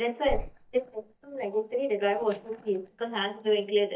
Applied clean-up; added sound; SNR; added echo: neural mask model DeepFilterNet 3.